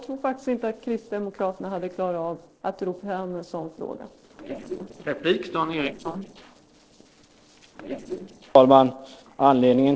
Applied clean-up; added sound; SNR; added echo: neural separator model SepFormer DNS4.